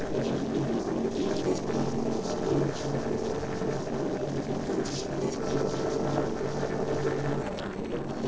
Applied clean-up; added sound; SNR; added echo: neural separator model SepFormer DNS4.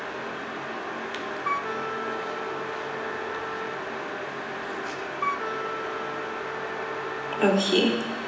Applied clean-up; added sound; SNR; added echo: none; Wind instrument, woodwind instrument; 5 dB; reverberation time 1.0 s.